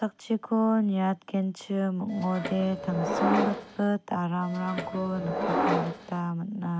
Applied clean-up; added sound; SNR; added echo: none; Subway, metro, underground; 2 dB; none.